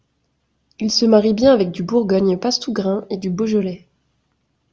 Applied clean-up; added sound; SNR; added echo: none; none; none; none.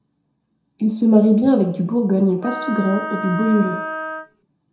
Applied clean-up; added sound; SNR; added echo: none; Wind instrument, woodwind instrument; 8 dB; reverberation time 0.6 s.